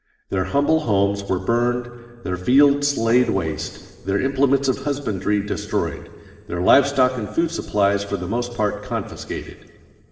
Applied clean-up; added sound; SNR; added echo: neural separator model SepFormer DNS4.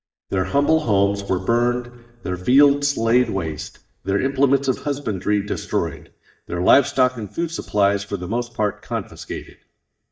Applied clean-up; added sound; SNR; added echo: neural mask model DeepFilterNet 3.